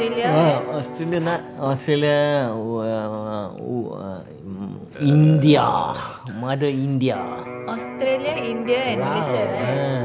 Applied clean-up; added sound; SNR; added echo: none; Electric guitar + Burping, eructation; 11 dB; none.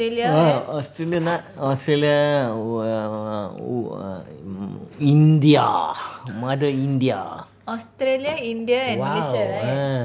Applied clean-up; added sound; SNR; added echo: none; none; none; none.